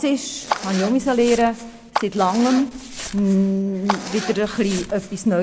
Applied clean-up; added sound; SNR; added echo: none; Clapping + Zipper (clothing); 10 dB; none.